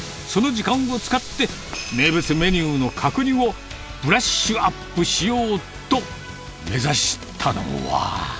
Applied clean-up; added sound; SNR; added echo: none; Walk, footsteps; 14 dB; none.